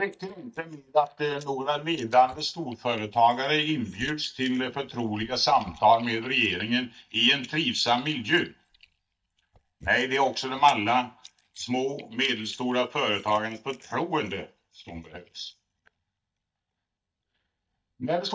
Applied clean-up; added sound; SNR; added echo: neural mask model DeepFilterNet 3.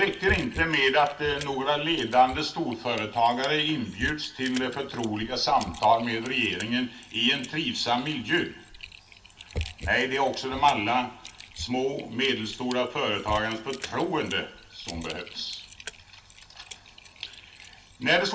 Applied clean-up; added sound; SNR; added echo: none; Typing; 15 dB; reverberation time 0.3 s.